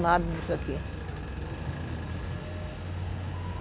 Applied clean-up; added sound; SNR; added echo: none; Engine; 4 dB; none.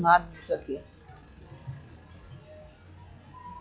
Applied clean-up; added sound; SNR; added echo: classical method log-MMSE.